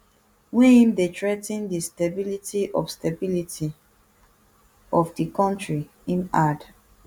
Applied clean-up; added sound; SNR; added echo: none; none; none; none.